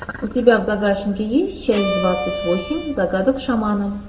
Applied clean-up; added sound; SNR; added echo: none; Bowed string instrument; 7 dB; reverberation time 1.3 s.